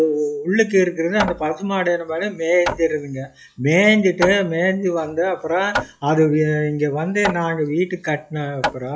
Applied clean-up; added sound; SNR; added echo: classical method log-MMSE.